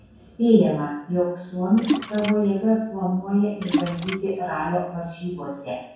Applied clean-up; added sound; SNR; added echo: none; Splash, splatter; 6 dB; reverberation time 0.7 s.